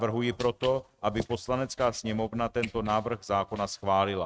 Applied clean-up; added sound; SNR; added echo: neural mask model RNNoise.